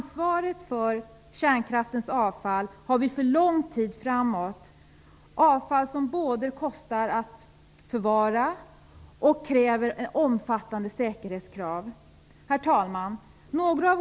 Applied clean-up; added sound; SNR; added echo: none; none; none; none.